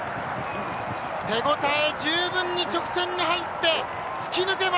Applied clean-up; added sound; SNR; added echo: none; Fart; 18 dB; none.